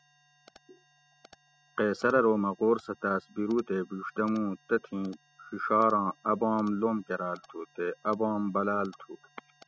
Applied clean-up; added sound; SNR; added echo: classical method spectral subtraction.